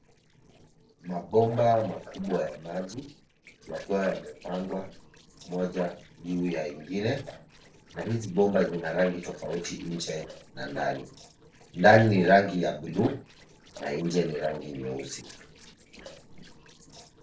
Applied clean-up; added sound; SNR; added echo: neural separator model SepFormer DNS4.